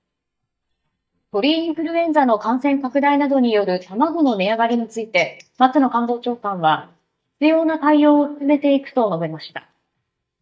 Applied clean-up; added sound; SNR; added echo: neural mask model DeepFilterNet 3.